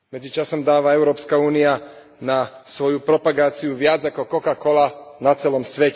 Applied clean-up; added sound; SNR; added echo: none; none; none; none.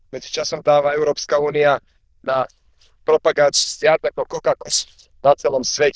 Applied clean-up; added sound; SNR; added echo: neural diffusion model UNIVERSE++.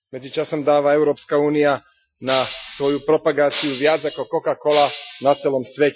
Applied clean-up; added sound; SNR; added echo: classical method Wiener filter.